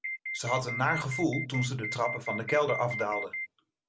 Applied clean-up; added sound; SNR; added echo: none; Alarm; 6 dB; none.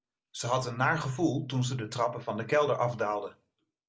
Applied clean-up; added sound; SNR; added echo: neural mask model Resemble Enhance denoiser.